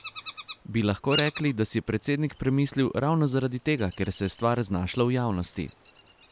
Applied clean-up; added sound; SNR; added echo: none; Bird vocalization, bird call, bird song; 15 dB; none.